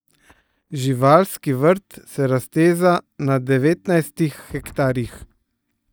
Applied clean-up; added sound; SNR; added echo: neural mask model DeepFilterNet 3.